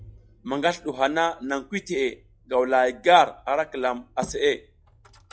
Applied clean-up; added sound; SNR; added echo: classical method log-MMSE.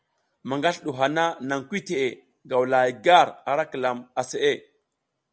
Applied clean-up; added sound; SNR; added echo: none; none; none; none.